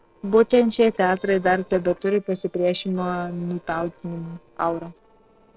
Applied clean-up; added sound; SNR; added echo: neural separator model SepFormer DNS4.